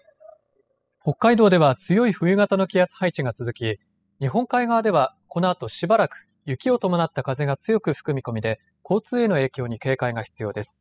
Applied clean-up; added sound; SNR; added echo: classical method spectral subtraction.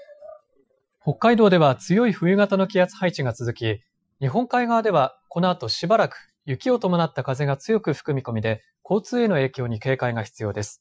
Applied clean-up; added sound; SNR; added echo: classical method Wiener filter.